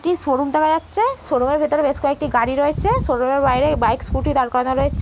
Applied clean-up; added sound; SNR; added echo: none; none; none; none.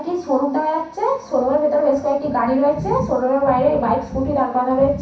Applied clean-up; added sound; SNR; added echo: none; none; none; reverberation time 0.6 s.